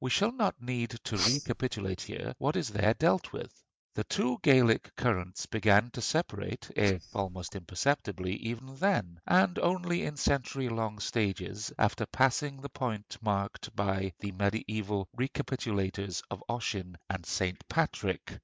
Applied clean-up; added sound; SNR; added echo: neural mask model DeepFilterNet 3.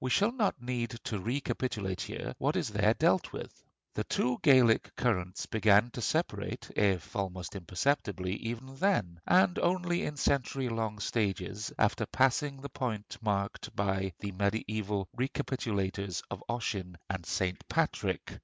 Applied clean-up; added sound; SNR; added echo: none; none; none; none.